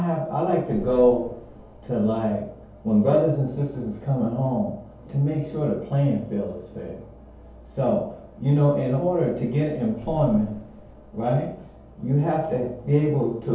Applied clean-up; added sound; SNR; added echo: none; Boom; 18 dB; reverberation time 0.7 s.